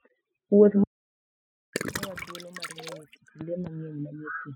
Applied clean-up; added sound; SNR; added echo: classical method spectral subtraction.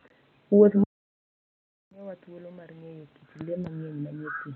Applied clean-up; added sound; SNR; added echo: none; none; none; none.